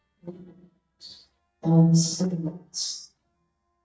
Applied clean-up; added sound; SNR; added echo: neural mask model DeepFilterNet 3.